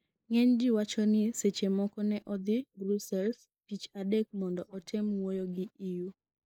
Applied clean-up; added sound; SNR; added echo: neural mask model Resemble Enhance denoiser.